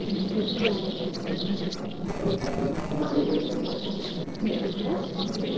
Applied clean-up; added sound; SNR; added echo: neural separator model SepFormer DNS4.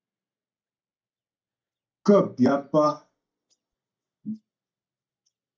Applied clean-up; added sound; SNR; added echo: neural mask model DeepFilterNet 3.